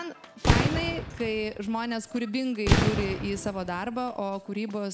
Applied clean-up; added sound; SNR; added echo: none; Fireworks; -2 dB; none.